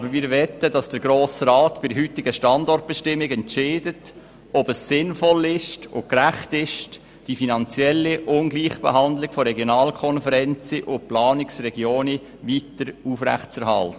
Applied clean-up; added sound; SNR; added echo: none; none; none; none.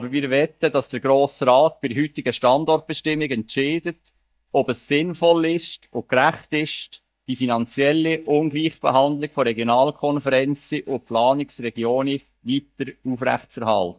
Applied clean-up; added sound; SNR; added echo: neural mask model DeepFilterNet 3.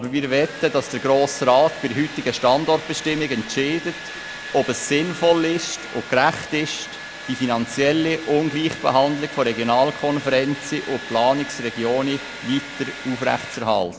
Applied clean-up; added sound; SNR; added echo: none; Domestic sounds, home sounds; 13 dB; none.